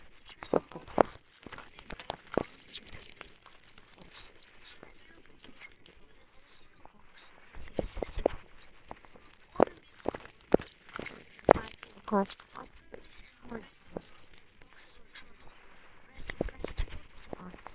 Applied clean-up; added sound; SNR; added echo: neural separator model SepFormer WHAMR!.